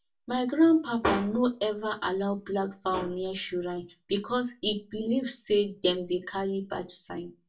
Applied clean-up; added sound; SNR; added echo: none; none; none; reverberation time 0.2 s.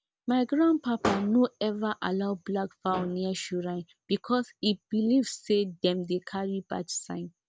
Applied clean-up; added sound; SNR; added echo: none; none; none; none.